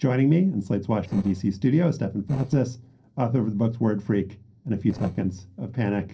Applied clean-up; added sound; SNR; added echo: neural separator model SepFormer DNS4.